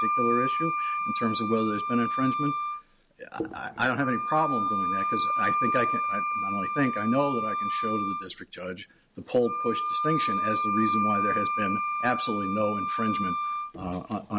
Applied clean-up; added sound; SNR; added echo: none; Wind instrument, woodwind instrument; -1 dB; none.